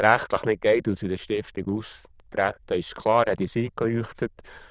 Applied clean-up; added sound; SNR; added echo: neural diffusion model UNIVERSE++.